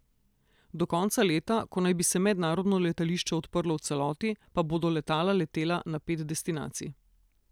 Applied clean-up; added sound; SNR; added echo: none; none; none; none.